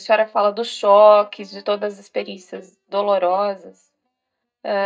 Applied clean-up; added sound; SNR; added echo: neural mask model DeepFilterNet 3.